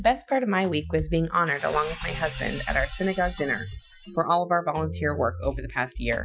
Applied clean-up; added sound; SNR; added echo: classical method Wiener filter.